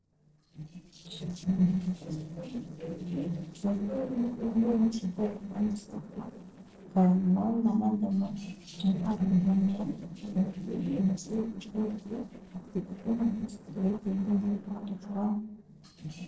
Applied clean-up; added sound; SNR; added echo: neural separator model SepFormer DNS4.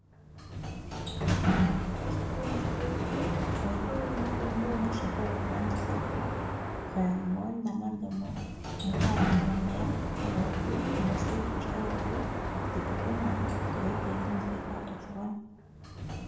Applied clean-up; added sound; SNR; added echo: none; Sliding door; -5 dB; reverberation time 0.8 s.